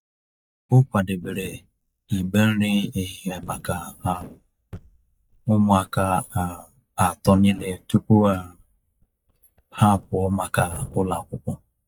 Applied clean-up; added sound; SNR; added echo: neural mask model DeepFilterNet 3.